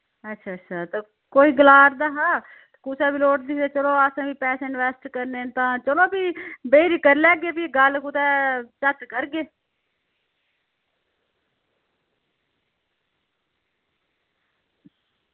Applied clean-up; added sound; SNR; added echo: none; none; none; none.